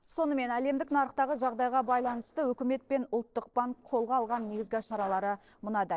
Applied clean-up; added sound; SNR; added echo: neural separator model SepFormer DNS4.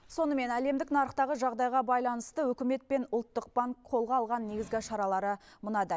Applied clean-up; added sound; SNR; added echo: none; none; none; none.